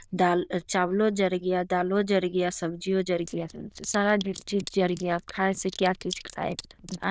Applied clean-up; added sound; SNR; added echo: neural diffusion model UNIVERSE++.